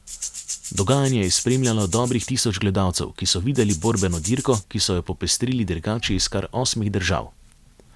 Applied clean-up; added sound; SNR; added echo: none; Rattle (instrument); 10 dB; none.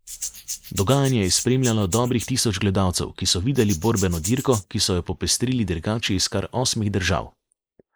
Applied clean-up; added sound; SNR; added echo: neural mask model Resemble Enhance denoiser.